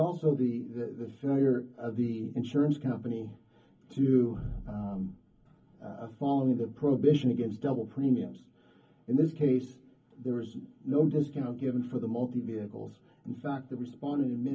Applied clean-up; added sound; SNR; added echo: none; none; none; reverberation time 0.3 s.